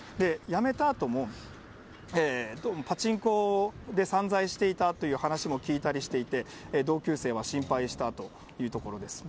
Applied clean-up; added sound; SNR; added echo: none; none; none; none.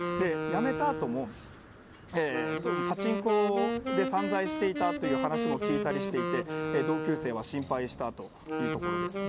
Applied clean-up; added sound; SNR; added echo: none; Wind instrument, woodwind instrument; 1 dB; none.